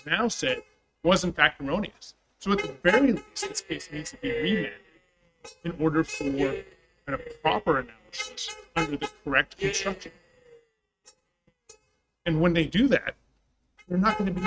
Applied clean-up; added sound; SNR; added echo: neural mask model RNNoise.